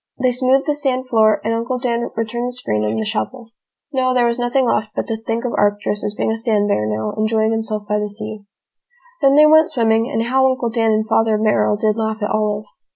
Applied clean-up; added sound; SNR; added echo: none; none; none; none.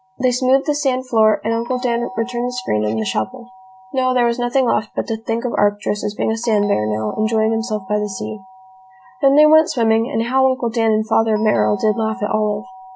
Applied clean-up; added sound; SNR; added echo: none; Doorbell; 19 dB; none.